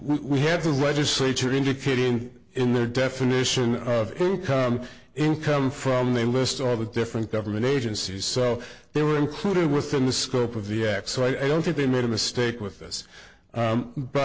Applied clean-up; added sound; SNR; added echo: none; none; none; none.